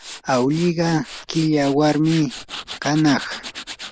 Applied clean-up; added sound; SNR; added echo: none; Tools; 15 dB; none.